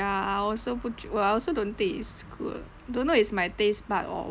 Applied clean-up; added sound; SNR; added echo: none; none; none; none.